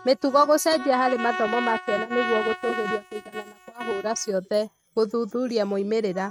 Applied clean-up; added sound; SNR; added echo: neural mask model RNNoise.